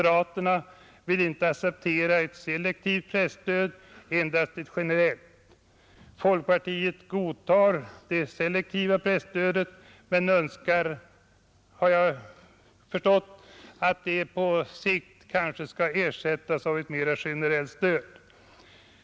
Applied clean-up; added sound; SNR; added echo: none; none; none; none.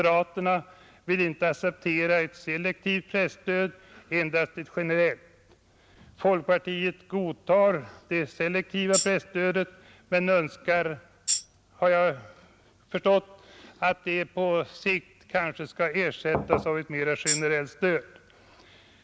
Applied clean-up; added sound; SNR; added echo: none; Tambourine + Knock / Wood; 1 dB; none.